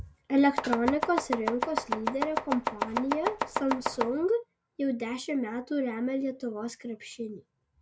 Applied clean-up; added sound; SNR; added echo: none; Domestic sounds, home sounds; 2 dB; none.